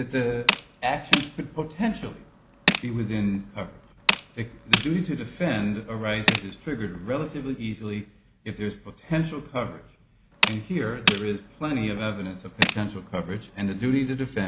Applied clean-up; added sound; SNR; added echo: none; Tools; -2 dB; none.